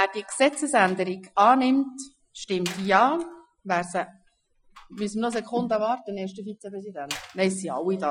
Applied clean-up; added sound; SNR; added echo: classical method Wiener filter.